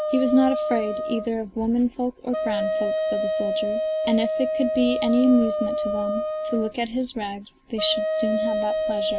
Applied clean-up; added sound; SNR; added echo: none; Wind instrument, woodwind instrument; 1 dB; none.